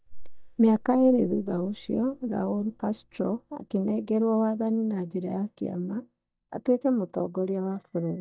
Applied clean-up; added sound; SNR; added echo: neural mask model DeepFilterNet 3.